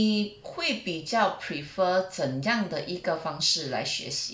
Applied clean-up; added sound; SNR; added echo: none; none; none; none.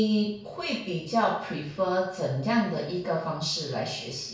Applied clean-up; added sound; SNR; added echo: none; none; none; reverberation time 0.6 s.